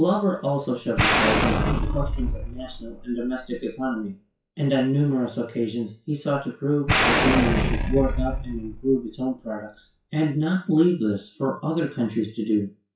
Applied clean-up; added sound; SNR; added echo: classical method WPE with log-MMSE.